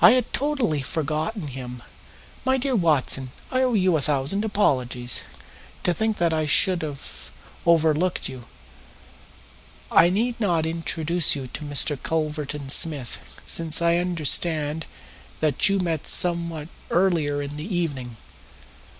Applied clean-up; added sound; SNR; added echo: none; none; none; none.